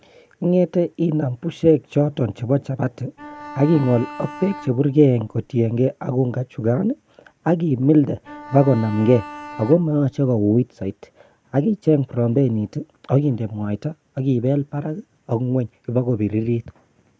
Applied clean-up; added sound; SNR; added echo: none; Bowed string instrument; 16 dB; none.